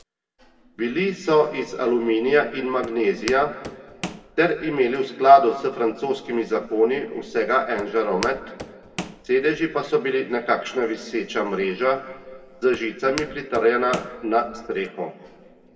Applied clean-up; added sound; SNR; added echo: none; Walk, footsteps; 19 dB; reverberation time 1.6 s.